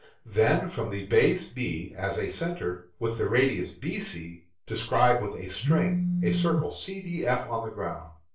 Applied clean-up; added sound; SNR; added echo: none; Telephone; -2 dB; reverberation time 0.3 s.